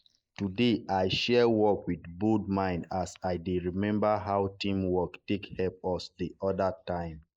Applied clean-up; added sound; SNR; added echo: neural mask model Resemble Enhance denoiser.